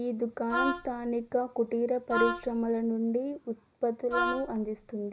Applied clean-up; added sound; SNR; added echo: none; Wind instrument, woodwind instrument; 3 dB; none.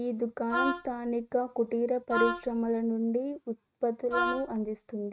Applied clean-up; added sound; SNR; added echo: neural mask model RNNoise.